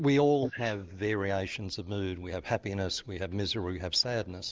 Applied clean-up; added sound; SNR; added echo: neural mask model Resemble Enhance denoiser.